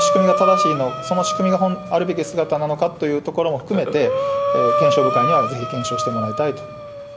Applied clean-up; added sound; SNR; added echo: none; Breathing; 1 dB; none.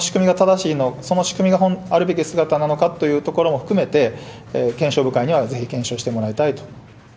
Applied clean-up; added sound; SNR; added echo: none; none; none; none.